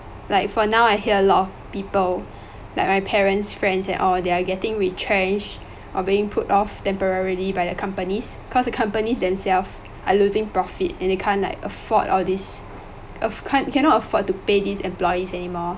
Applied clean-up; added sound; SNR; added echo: none; none; none; none.